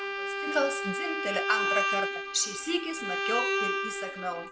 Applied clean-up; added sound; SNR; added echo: none; Bowed string instrument; -1 dB; none.